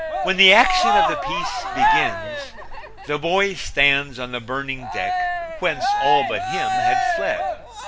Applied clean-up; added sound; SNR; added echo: none; Cheering; 0 dB; none.